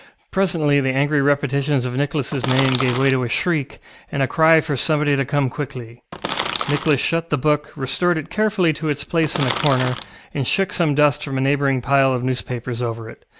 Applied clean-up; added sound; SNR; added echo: none; Crackle; 5 dB; none.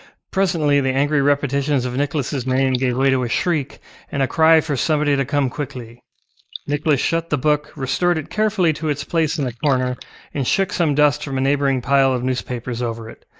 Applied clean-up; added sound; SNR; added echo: neural mask model Resemble Enhance denoiser.